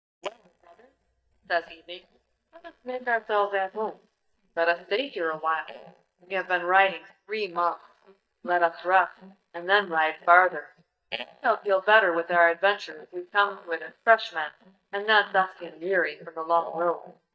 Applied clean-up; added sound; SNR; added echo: neural mask model DeepFilterNet 3.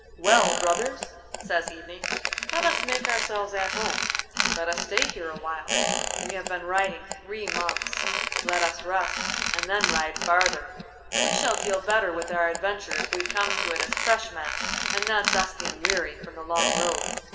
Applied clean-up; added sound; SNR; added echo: none; Squeak; 1 dB; reverberation time 2.1 s.